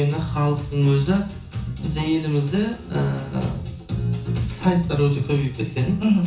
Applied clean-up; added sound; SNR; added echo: none; none; none; reverberation time 0.7 s.